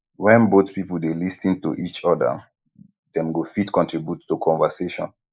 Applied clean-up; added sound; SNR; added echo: neural mask model Resemble Enhance denoiser.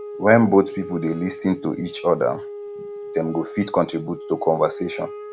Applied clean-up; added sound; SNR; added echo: none; Wind instrument, woodwind instrument; 12 dB; none.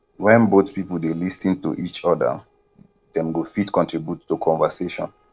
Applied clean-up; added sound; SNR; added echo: neural separator model SepFormer DNS4.